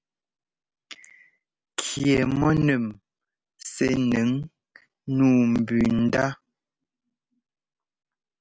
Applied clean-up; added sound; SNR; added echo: none; none; none; none.